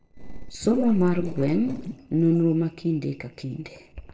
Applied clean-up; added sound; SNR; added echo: neural separator model SepFormer DNS4.